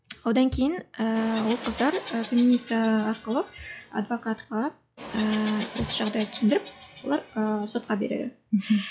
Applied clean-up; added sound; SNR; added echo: classical method log-MMSE.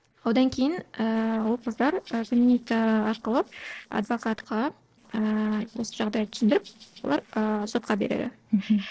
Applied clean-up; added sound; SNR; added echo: neural separator model SepFormer DNS4.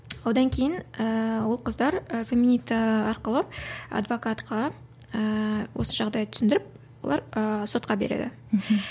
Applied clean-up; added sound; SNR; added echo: none; none; none; none.